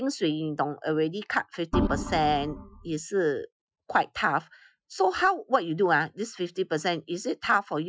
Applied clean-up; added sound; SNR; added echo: classical method Wiener filter.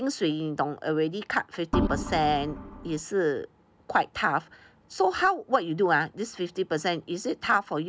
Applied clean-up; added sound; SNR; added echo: none; Organ; 3 dB; none.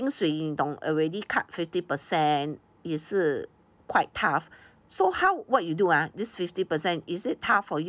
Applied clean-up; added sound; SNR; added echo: none; none; none; none.